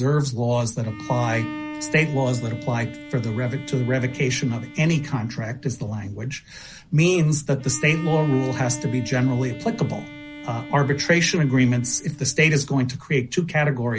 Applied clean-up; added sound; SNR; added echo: none; Bowed string instrument; 15 dB; none.